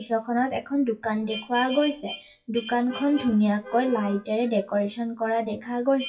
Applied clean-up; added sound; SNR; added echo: classical method WPE with log-MMSE.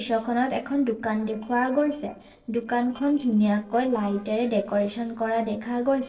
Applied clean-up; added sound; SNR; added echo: neural separator model SepFormer DNS4.